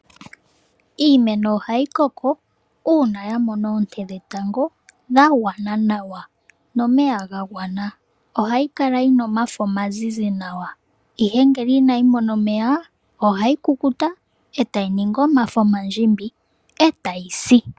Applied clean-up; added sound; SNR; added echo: none; none; none; none.